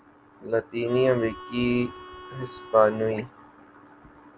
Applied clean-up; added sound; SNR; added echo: none; Harmonica; 16 dB; none.